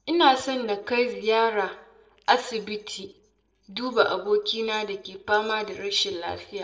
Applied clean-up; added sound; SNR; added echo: neural separator model SepFormer DNS4.